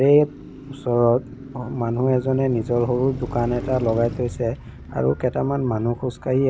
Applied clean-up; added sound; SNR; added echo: none; Car passing by; 13 dB; none.